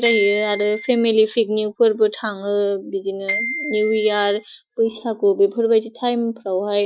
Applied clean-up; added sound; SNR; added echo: classical method Wiener filter.